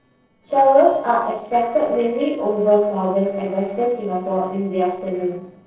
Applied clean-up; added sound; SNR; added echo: neural separator model SepFormer DNS4.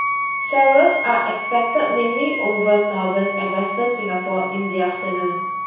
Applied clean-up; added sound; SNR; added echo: none; Wind instrument, woodwind instrument; 5 dB; reverberation time 0.7 s.